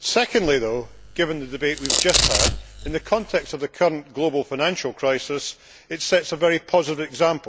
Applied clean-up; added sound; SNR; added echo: none; Domestic sounds, home sounds; 3 dB; none.